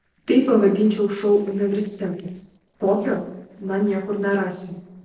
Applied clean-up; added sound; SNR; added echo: neural separator model SepFormer DNS4.